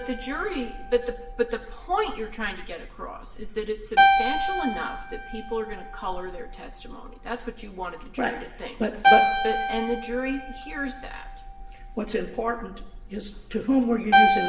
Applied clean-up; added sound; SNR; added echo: none; Keyboard (musical); -2 dB; reverberation time 0.9 s.